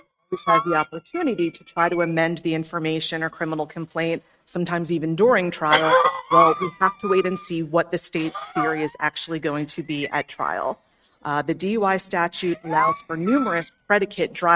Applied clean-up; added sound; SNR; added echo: neural mask model RNNoise.